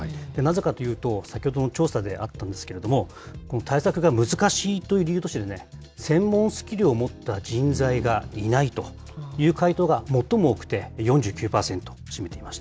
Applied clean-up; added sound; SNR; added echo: none; none; none; none.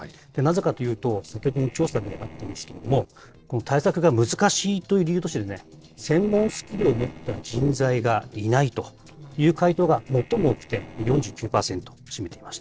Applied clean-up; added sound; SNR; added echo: neural separator model SepFormer DNS4.